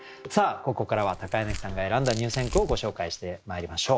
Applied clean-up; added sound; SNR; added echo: none; Tearing; 9 dB; none.